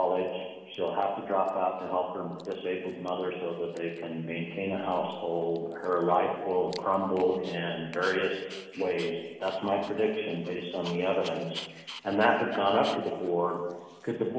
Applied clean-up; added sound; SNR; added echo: none; Dog; 20 dB; reverberation time 1.2 s.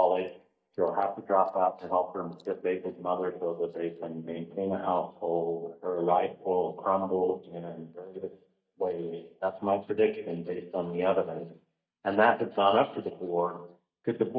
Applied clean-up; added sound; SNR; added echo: neural mask model DeepFilterNet 3.